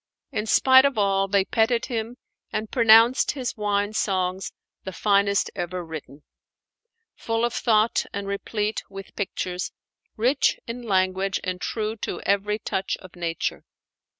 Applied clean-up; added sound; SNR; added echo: none; none; none; none.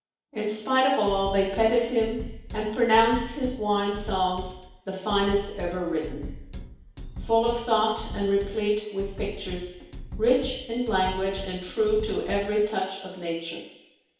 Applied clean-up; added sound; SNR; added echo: none; Drum kit; 11 dB; reverberation time 2.2 s.